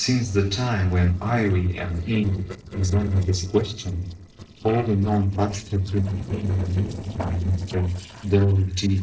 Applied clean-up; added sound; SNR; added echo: neural separator model SepFormer DNS4.